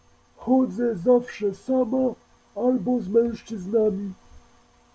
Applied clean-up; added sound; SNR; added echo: none; none; none; none.